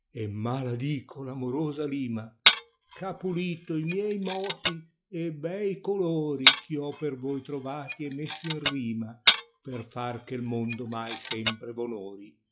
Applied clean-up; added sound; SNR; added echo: classical method log-MMSE.